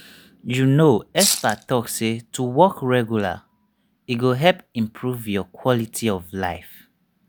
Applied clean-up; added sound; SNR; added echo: none; Rattle (instrument); 1 dB; none.